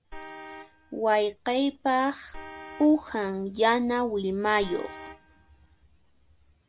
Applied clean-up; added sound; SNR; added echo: none; Vehicle horn, car horn, honking; 18 dB; none.